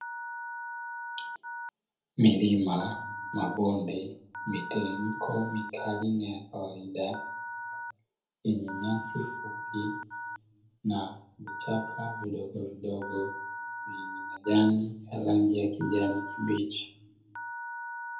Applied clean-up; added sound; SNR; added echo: none; Telephone; 9 dB; reverberation time 0.7 s.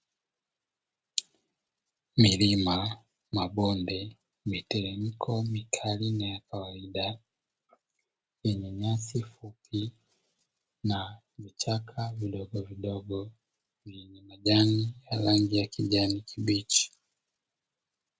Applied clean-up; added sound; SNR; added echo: none; none; none; none.